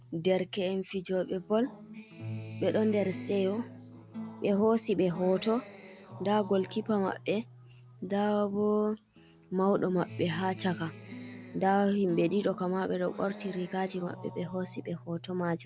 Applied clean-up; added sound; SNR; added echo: none; Acoustic guitar; 15 dB; none.